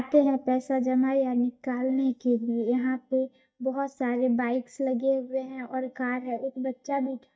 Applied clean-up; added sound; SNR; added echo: neural mask model DeepFilterNet 3.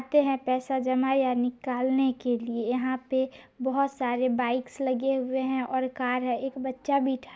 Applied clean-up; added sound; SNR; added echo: none; none; none; none.